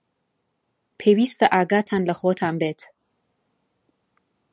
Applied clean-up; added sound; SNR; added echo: none; none; none; none.